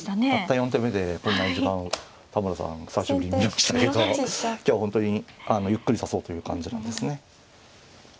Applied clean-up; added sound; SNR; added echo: none; none; none; none.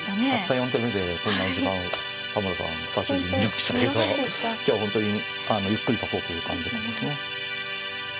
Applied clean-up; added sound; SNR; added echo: none; Musical instrument; 4 dB; none.